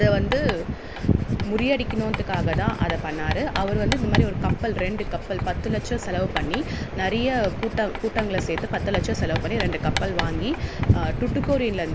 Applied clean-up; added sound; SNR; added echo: none; Writing; 9 dB; none.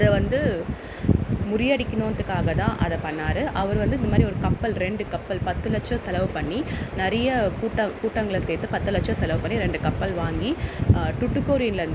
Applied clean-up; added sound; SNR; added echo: none; none; none; none.